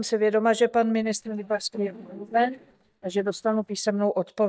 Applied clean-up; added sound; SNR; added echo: neural mask model DeepFilterNet 3.